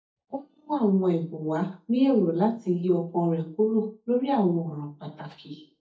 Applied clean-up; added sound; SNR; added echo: neural mask model DeepFilterNet 3.